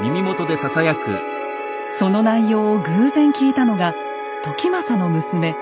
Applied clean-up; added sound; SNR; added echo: none; Wind instrument, woodwind instrument; 9 dB; none.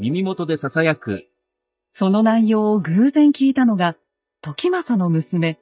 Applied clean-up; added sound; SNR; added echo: neural mask model DeepFilterNet 3.